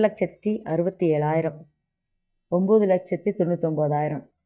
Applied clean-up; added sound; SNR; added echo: neural mask model DeepFilterNet 3.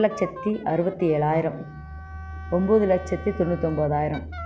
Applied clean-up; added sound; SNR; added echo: none; Wind instrument, woodwind instrument; 18 dB; none.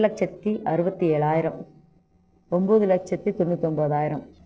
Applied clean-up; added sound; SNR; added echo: neural separator model SepFormer DNS4.